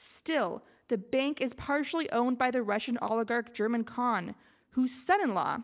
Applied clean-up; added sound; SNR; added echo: none; none; none; none.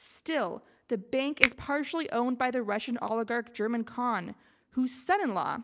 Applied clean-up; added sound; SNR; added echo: none; Finger snapping; 4 dB; none.